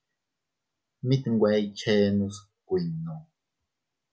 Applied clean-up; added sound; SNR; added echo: none; none; none; none.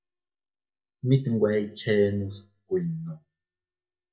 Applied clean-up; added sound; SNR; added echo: neural mask model DeepFilterNet 3.